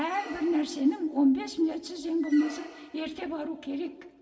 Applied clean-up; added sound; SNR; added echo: none; Squeak; 20 dB; reverberation time 1.7 s.